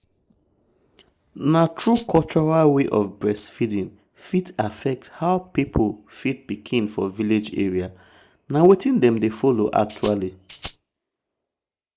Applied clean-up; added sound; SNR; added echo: neural mask model Resemble Enhance denoiser.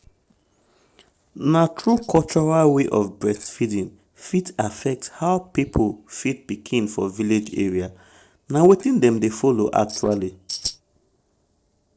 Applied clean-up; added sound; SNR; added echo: neural separator model SepFormer DNS4.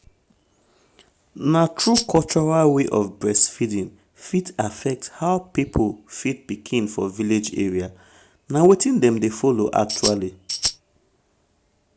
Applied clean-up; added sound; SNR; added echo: none; Tambourine; 3 dB; none.